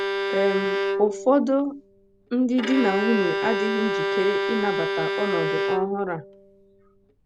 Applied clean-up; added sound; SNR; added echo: none; Bowed string instrument; 1 dB; none.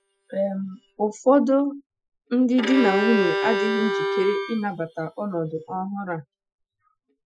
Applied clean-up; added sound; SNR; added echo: classical method Wiener filter.